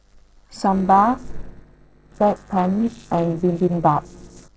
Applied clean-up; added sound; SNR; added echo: neural separator model SepFormer DNS4.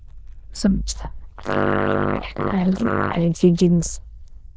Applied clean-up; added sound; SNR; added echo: neural diffusion model UNIVERSE++.